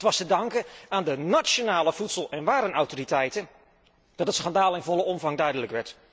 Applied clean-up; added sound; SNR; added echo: none; none; none; none.